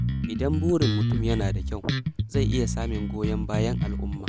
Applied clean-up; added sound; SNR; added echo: none; Bass guitar; -3 dB; none.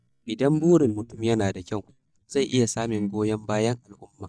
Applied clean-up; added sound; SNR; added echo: neural mask model DeepFilterNet 3.